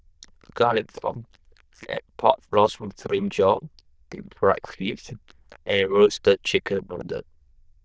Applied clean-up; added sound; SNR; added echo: neural diffusion model UNIVERSE++.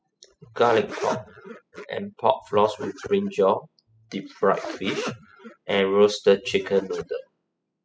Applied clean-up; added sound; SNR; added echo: classical method spectral subtraction.